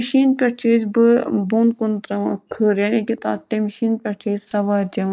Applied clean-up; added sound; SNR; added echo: neural mask model DeepFilterNet 3.